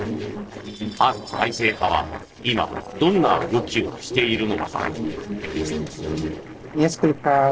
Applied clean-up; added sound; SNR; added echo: neural separator model SepFormer DNS4.